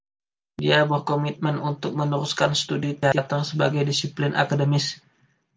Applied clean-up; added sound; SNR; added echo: none; none; none; none.